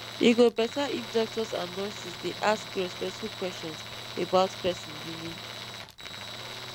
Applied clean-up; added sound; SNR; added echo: none; Tools; 10 dB; none.